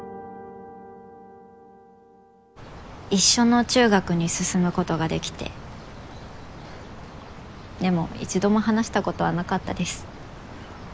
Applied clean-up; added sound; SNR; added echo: none; none; none; none.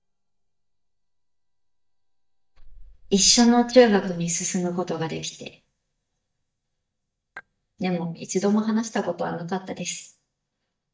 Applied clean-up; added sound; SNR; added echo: neural mask model DeepFilterNet 3.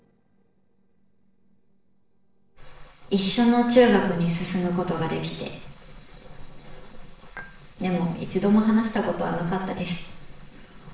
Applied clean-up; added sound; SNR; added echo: neural separator model SepFormer DNS4.